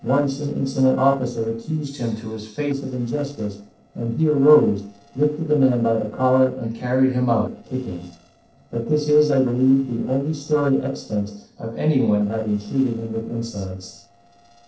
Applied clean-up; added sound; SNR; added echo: neural separator model SepFormer DNS4.